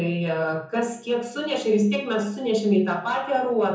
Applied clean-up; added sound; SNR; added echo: none; none; none; reverberation time 0.6 s.